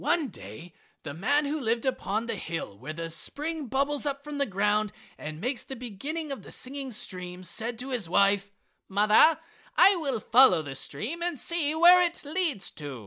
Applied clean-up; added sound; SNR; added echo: none; none; none; none.